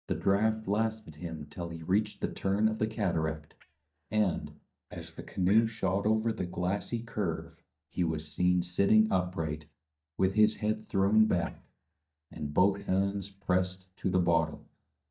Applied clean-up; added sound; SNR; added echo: neural mask model DeepFilterNet 3.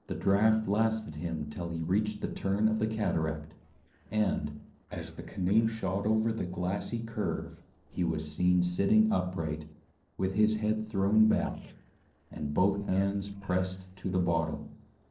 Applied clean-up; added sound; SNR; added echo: neural separator model SepFormer DNS4.